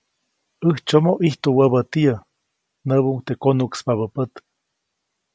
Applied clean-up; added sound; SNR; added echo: none; none; none; none.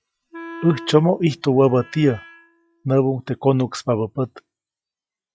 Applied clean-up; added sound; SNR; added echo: classical method log-MMSE.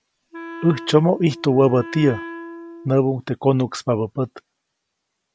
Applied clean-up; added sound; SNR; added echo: none; Wind instrument, woodwind instrument; 14 dB; none.